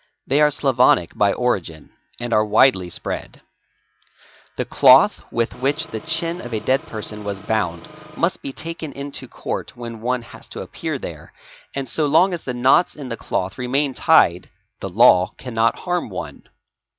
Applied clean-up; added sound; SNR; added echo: none; Engine; 18 dB; none.